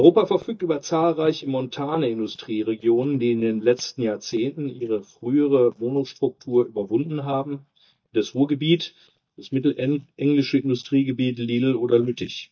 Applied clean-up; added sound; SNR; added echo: neural mask model DeepFilterNet 3.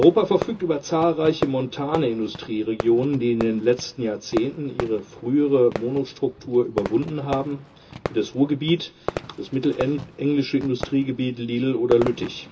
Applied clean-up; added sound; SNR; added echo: none; Fireworks; 12 dB; reverberation time 0.2 s.